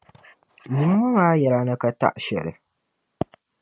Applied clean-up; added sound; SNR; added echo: none; none; none; none.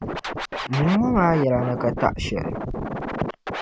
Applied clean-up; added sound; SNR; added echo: none; Scratching (performance technique); 5 dB; none.